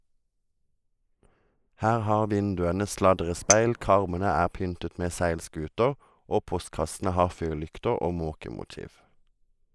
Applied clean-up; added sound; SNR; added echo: neural mask model Resemble Enhance denoiser.